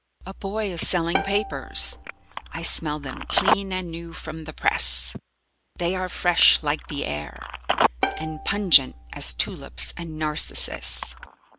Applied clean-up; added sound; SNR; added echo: none; Bowed string instrument + Telephone; 4 dB; none.